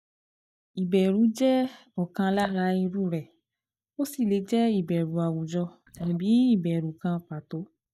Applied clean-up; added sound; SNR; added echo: neural mask model DeepFilterNet 3.